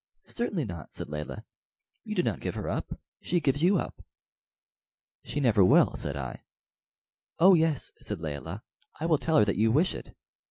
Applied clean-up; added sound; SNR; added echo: none; none; none; none.